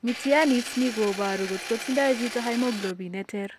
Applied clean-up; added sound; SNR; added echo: none; Engine; 10 dB; none.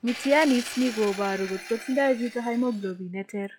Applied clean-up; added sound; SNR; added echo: classical method log-MMSE.